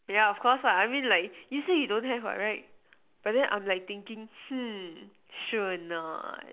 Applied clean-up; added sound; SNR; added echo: none; none; none; none.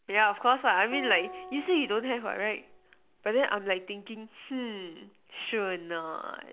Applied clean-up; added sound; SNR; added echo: none; Acoustic guitar; 15 dB; none.